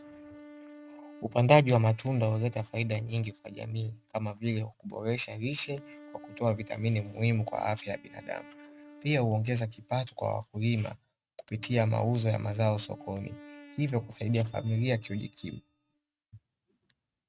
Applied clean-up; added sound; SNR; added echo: neural mask model RNNoise.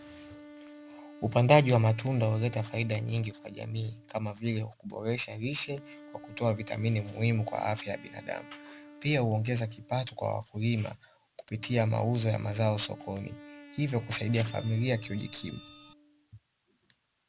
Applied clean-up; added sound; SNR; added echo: none; Printer + Wind instrument, woodwind instrument; 19 dB; none.